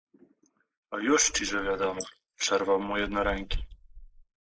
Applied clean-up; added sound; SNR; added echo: neural mask model Resemble Enhance denoiser.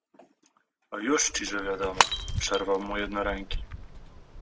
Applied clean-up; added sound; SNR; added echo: none; Shatter / Crushing; 1 dB; none.